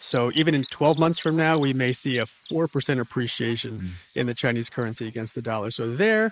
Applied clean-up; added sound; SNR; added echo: neural mask model Resemble Enhance denoiser.